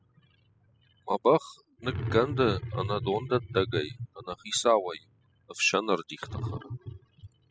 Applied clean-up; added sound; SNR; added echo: classical method spectral subtraction.